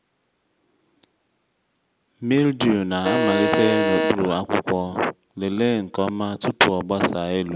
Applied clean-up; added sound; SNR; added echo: none; Alarm; -2 dB; none.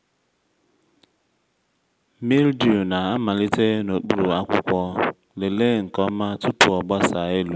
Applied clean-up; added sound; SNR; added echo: none; none; none; none.